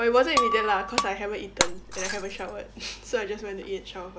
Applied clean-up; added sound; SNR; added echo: none; Shatter; 3 dB; none.